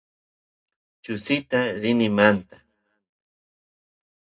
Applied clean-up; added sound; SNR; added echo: none; none; none; reverberation time 0.2 s.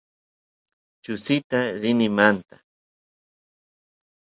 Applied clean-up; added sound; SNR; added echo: none; none; none; none.